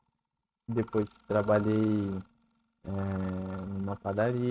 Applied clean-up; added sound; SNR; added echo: neural mask model RNNoise.